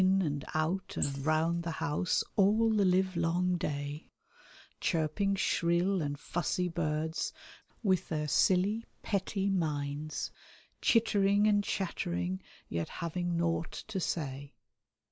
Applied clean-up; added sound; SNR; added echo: neural mask model Resemble Enhance denoiser.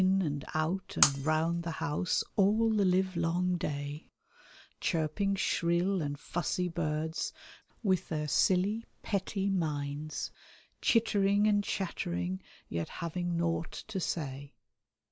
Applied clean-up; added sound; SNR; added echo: none; Shatter; 4 dB; none.